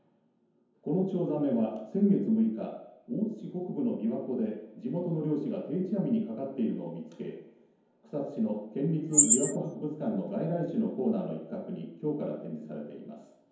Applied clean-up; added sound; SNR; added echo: none; Chirp, tweet; -4 dB; reverberation time 0.9 s.